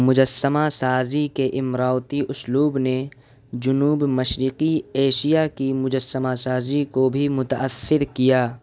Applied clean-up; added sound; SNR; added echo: none; none; none; none.